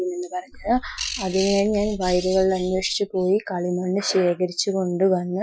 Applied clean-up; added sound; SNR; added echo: classical method Wiener filter.